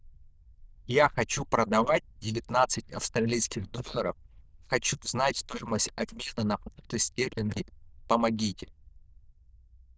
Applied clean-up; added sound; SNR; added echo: neural diffusion model UNIVERSE++.